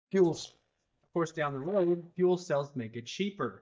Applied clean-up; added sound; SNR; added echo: neural mask model DeepFilterNet 3.